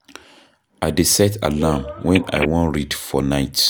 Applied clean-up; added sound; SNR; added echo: none; Telephone; 8 dB; none.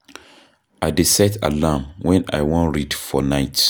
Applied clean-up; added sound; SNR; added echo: none; none; none; none.